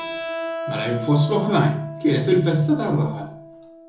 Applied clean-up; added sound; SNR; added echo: none; Keyboard (musical); 11 dB; reverberation time 0.9 s.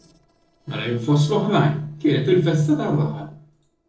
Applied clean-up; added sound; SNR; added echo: neural separator model SepFormer DNS4.